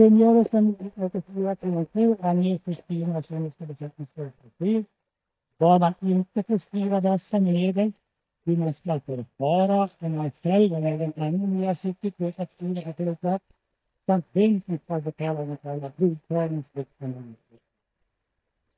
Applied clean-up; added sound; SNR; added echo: neural mask model DeepFilterNet 3.